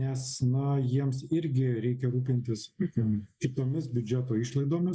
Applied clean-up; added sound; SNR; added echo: neural mask model Resemble Enhance denoiser.